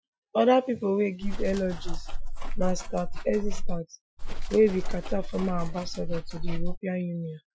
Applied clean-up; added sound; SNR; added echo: classical method Wiener filter.